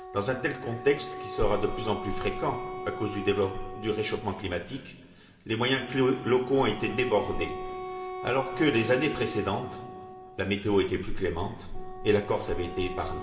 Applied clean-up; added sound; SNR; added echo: none; Wind instrument, woodwind instrument; 11 dB; reverberation time 2.5 s.